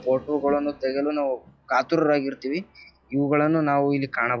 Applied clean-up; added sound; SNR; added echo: classical method log-MMSE.